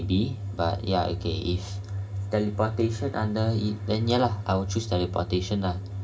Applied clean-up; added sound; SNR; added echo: none; none; none; reverberation time 0.4 s.